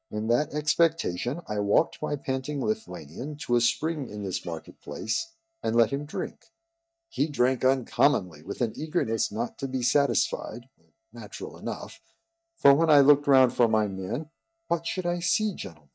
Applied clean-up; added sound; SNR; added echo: neural mask model DeepFilterNet 3.